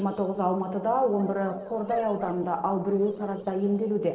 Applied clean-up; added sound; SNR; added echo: neural separator model SepFormer DNS4.